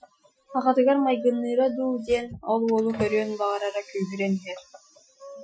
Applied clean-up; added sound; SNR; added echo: classical method Wiener filter.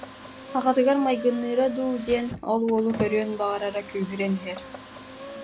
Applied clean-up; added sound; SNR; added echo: none; Car; 13 dB; none.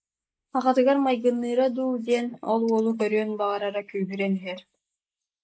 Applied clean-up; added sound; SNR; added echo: neural mask model Resemble Enhance denoiser.